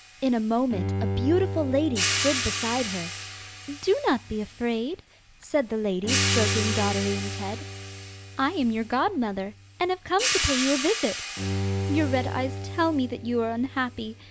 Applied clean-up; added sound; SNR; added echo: none; Bowed string instrument + Hi-hat; 3 dB; none.